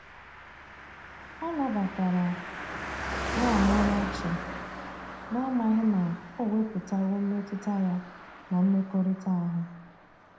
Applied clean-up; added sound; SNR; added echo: none; Car passing by; 8 dB; reverberation time 0.7 s.